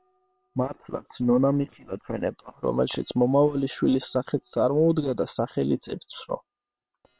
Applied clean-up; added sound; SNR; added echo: neural separator model SepFormer WHAM!.